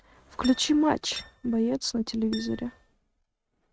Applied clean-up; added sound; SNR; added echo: neural mask model RNNoise.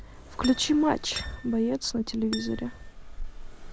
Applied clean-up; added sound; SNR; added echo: none; Acoustic guitar + Accelerating, revving, vroom; 10 dB; none.